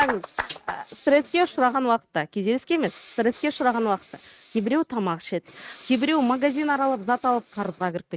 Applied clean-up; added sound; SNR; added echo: neural mask model RNNoise.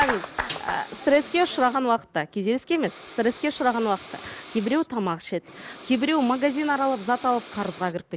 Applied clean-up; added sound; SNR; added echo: none; Snare drum + Breathing; 8 dB; none.